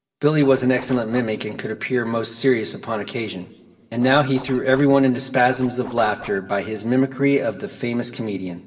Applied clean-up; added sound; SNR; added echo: neural separator model SepFormer DNS4.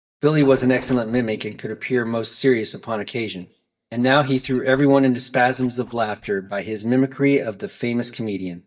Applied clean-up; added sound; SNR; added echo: neural mask model DeepFilterNet 3.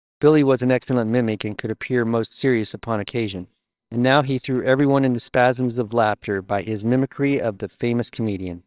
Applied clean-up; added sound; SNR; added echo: neural separator model SepFormer WHAMR!.